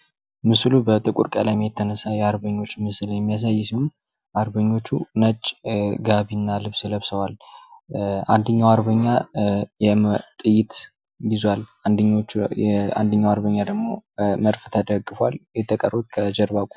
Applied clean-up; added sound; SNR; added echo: none; none; none; none.